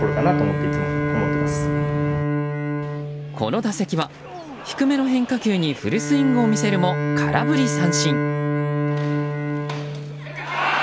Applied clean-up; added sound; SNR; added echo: none; Bowed string instrument; 0 dB; none.